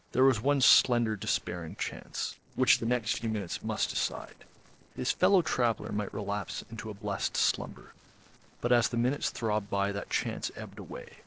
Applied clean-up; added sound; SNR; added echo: neural separator model SepFormer DNS4.